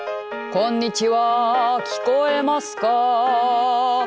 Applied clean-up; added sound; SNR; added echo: none; Bowed string instrument; 14 dB; none.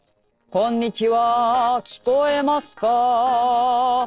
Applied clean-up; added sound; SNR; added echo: neural separator model SepFormer DNS4.